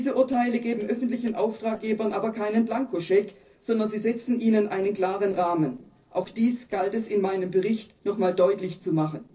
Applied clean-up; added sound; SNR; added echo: neural separator model SepFormer DNS4.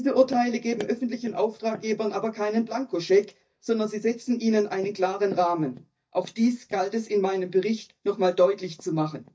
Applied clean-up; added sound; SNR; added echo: neural mask model DeepFilterNet 3.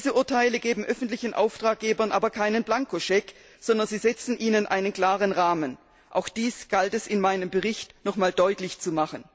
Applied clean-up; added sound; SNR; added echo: none; none; none; none.